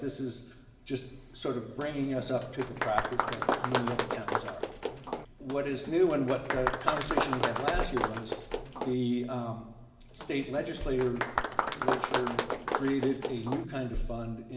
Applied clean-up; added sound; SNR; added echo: none; Applause; 0 dB; reverberation time 1.1 s.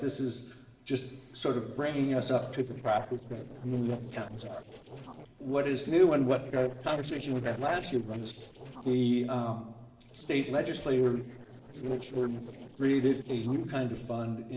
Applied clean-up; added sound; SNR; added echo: neural separator model SepFormer DNS4.